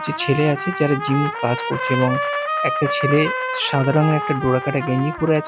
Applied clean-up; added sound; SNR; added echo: none; Trumpet; 5 dB; none.